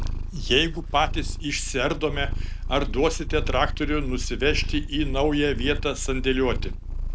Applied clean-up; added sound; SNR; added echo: none; Purr; 2 dB; none.